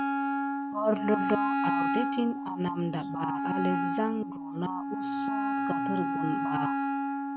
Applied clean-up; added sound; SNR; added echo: none; Wind instrument, woodwind instrument; -2 dB; none.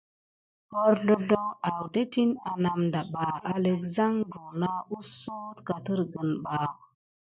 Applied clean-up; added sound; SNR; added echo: none; none; none; none.